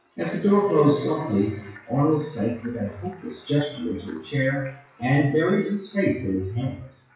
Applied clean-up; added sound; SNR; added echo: classical method WPE with log-MMSE.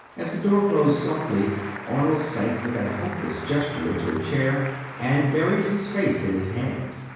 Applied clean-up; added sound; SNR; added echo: none; Applause; 13 dB; reverberation time 1.0 s.